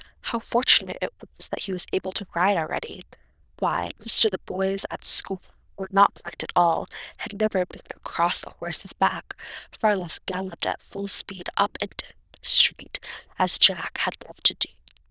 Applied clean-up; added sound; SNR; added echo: neural diffusion model UNIVERSE++.